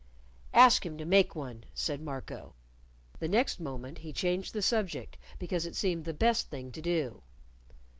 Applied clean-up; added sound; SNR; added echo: none; none; none; none.